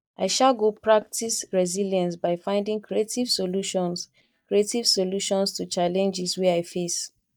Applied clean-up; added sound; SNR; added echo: neural mask model DeepFilterNet 3.